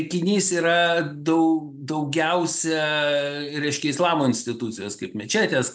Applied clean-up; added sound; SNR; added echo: none; none; none; none.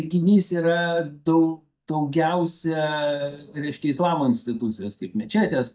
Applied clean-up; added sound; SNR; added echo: neural mask model DeepFilterNet 3.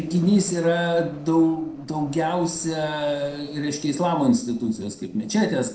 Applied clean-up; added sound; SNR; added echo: neural separator model SepFormer DNS4.